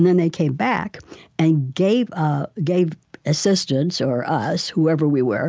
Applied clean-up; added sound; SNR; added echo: none; none; none; none.